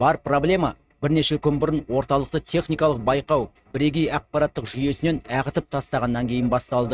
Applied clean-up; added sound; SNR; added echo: neural mask model RNNoise.